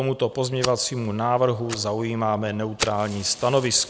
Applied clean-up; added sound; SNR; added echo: none; Fire; 14 dB; none.